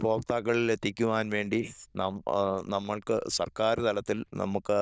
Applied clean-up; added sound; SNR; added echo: neural diffusion model UNIVERSE++.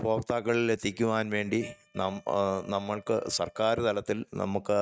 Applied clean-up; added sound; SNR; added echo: neural mask model RNNoise.